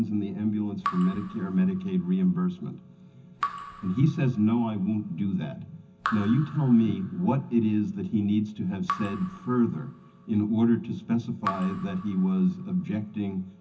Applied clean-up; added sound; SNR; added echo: none; Raindrop / Drip; 14 dB; reverberation time 0.3 s.